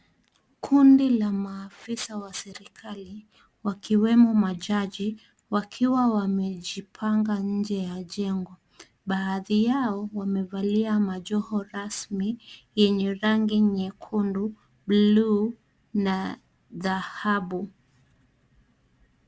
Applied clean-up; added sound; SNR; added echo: none; none; none; none.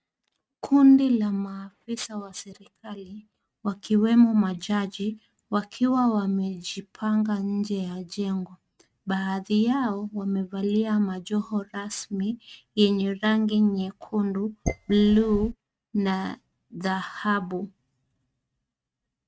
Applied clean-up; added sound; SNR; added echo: neural mask model RNNoise.